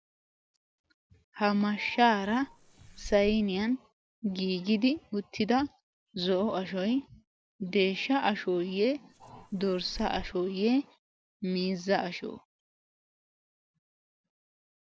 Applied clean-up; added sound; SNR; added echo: none; Fireworks; 14 dB; none.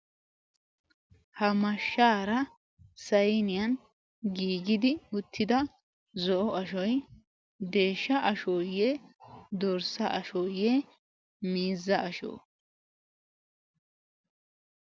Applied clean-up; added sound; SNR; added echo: none; none; none; none.